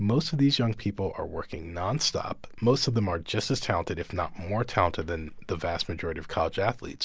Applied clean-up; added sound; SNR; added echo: none; none; none; none.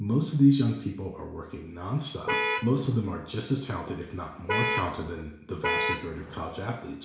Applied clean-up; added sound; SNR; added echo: none; Vehicle horn, car horn, honking; 1 dB; reverberation time 0.7 s.